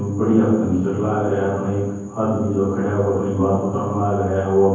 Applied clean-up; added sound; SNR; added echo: none; none; none; reverberation time 1.3 s.